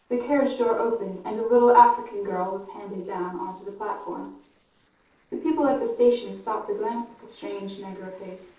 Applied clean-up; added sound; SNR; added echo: neural separator model SepFormer DNS4.